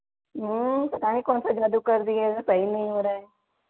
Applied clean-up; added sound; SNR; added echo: none; none; none; none.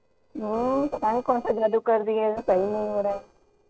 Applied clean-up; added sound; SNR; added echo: neural separator model SepFormer DNS4.